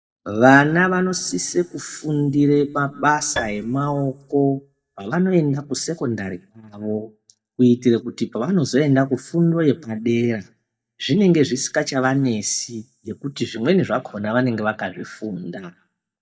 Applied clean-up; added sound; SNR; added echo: neural mask model DeepFilterNet 3.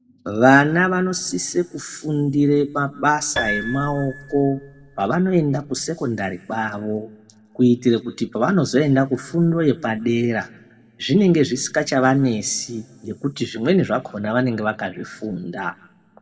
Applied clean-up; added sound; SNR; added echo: none; Piano; 11 dB; reverberation time 1.0 s.